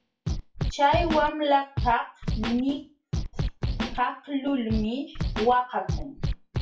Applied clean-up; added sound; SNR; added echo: classical method WPE with log-MMSE.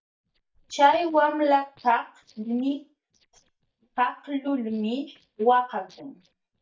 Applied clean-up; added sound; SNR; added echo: neural mask model DeepFilterNet 3.